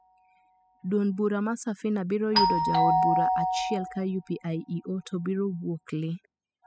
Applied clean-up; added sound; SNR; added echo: classical method spectral subtraction.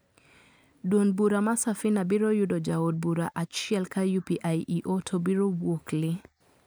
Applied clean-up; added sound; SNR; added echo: none; none; none; none.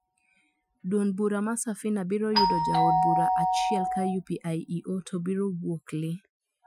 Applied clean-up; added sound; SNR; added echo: classical method Wiener filter.